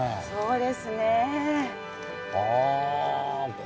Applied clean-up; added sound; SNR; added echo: none; none; none; none.